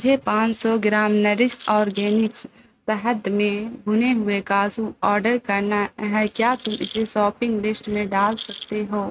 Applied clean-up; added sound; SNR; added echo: neural mask model RNNoise.